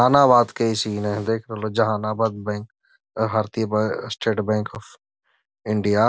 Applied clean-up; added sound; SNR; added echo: none; none; none; none.